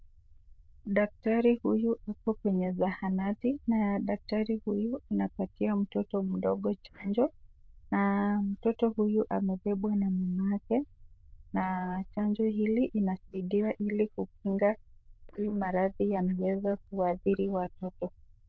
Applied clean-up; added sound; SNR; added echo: neural diffusion model UNIVERSE++.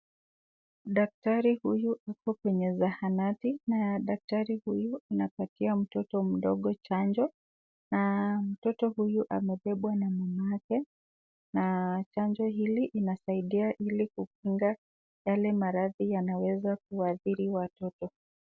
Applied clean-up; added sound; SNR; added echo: none; none; none; none.